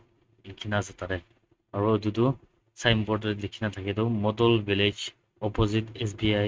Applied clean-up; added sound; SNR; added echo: neural mask model RNNoise.